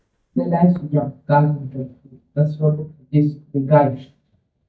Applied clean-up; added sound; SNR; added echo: neural mask model DeepFilterNet 3.